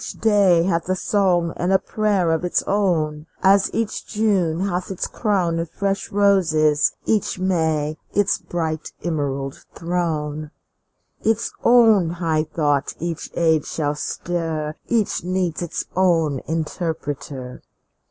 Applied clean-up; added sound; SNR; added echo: none; none; none; none.